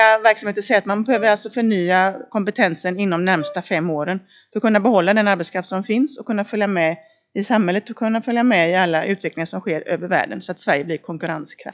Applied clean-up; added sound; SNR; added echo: classical method log-MMSE.